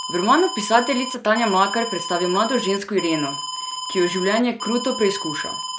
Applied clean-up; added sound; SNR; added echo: none; Alarm; 8 dB; none.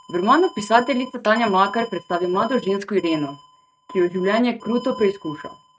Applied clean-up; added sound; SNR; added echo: neural mask model RNNoise.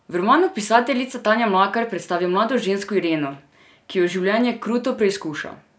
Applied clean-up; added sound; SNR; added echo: none; none; none; none.